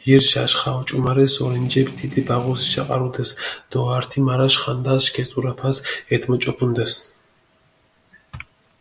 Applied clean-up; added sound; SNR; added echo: none; Strum; 13 dB; none.